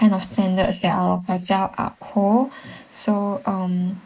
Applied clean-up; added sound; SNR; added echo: neural mask model Resemble Enhance denoiser.